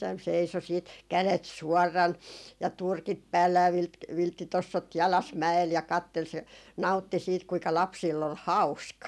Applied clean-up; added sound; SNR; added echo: none; none; none; none.